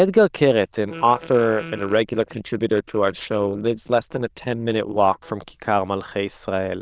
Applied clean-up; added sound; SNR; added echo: neural diffusion model UNIVERSE++.